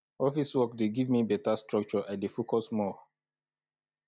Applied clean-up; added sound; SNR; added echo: none; none; none; none.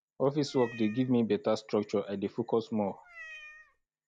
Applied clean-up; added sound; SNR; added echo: none; Meow; 19 dB; none.